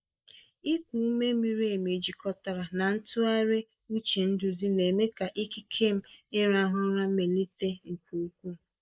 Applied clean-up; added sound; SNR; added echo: neural mask model Resemble Enhance denoiser.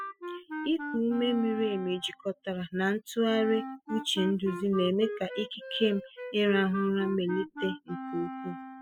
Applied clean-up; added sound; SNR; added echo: classical method spectral subtraction.